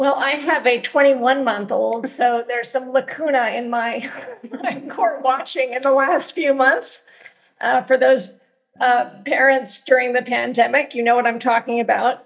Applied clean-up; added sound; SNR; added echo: neural mask model DeepFilterNet 3.